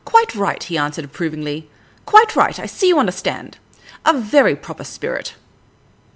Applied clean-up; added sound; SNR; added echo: none; none; none; none.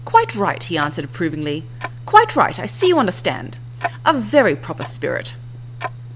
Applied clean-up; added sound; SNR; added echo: none; Tick-tock; 13 dB; none.